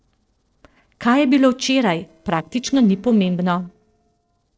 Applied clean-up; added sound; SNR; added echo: neural separator model SepFormer DNS4.